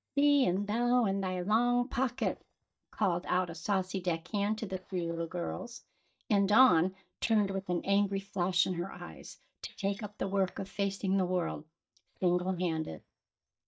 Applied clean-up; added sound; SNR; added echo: neural mask model DeepFilterNet 3.